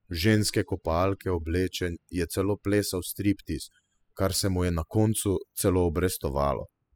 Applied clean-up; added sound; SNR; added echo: classical method spectral subtraction.